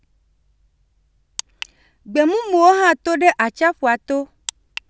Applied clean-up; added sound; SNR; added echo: none; none; none; none.